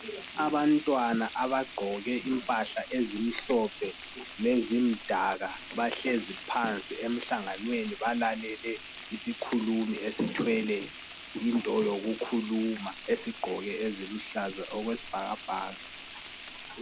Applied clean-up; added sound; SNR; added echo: none; Frying (food); 13 dB; none.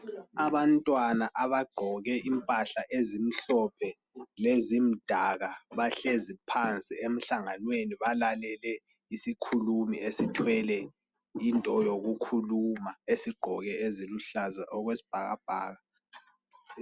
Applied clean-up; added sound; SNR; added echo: none; none; none; none.